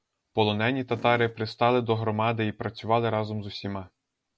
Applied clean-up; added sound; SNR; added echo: none; Fart; 16 dB; none.